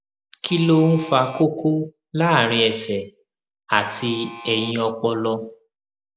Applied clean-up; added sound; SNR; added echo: none; Alarm; 16 dB; none.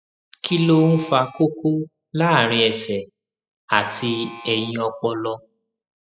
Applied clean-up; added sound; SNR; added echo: classical method spectral subtraction.